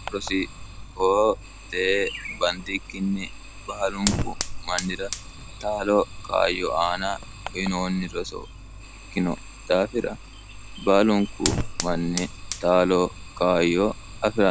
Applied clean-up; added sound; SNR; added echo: none; Fire; 9 dB; none.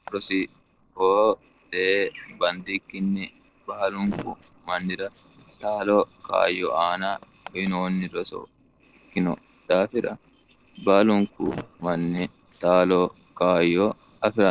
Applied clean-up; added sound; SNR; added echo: neural separator model SepFormer DNS4.